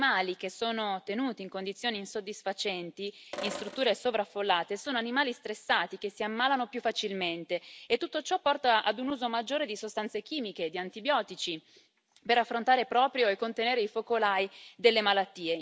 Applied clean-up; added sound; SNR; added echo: none; Sink (filling or washing); 11 dB; none.